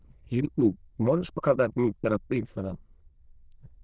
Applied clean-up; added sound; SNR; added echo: neural diffusion model UNIVERSE++.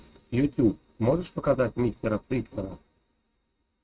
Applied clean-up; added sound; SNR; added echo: neural mask model RNNoise.